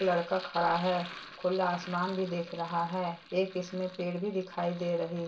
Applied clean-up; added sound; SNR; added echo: none; Sink (filling or washing); 16 dB; reverberation time 0.2 s.